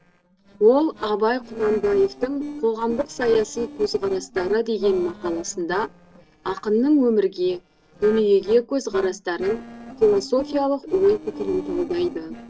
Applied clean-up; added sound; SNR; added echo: neural separator model SepFormer DNS4.